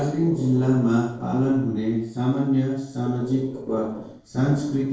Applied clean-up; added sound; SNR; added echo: neural separator model SepFormer DNS4.